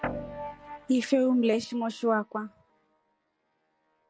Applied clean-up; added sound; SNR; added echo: neural separator model SepFormer DNS4.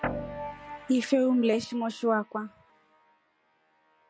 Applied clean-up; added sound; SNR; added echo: none; Guitar; 8 dB; none.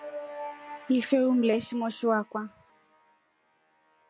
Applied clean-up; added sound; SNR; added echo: none; none; none; none.